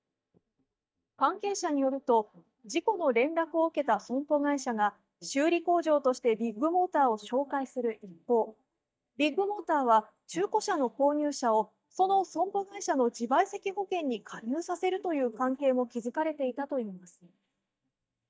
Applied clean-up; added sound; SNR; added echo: neural mask model DeepFilterNet 3.